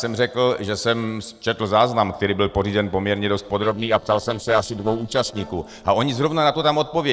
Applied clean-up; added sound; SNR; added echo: neural separator model SepFormer DNS4.